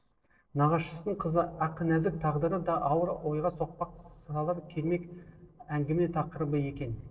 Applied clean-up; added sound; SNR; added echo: neural separator model SepFormer DNS4.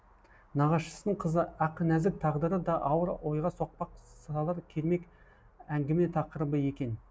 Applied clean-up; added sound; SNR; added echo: none; none; none; none.